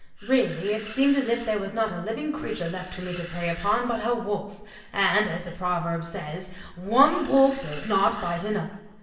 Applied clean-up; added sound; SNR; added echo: none; Animal; 18 dB; reverberation time 1.0 s.